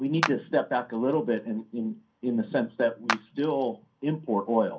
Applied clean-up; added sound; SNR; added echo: none; Clapping; 8 dB; reverberation time 0.3 s.